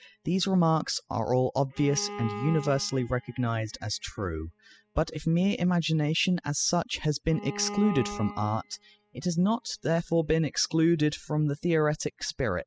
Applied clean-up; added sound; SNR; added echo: classical method spectral subtraction.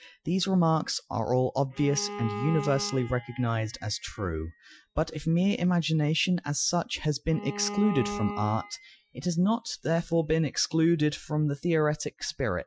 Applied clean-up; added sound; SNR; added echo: classical method Wiener filter.